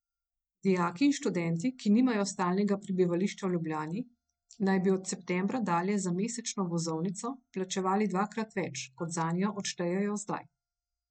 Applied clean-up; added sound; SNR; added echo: neural mask model DeepFilterNet 3.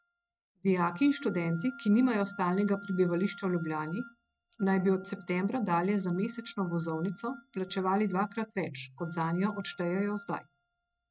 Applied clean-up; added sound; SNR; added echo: neural mask model RNNoise.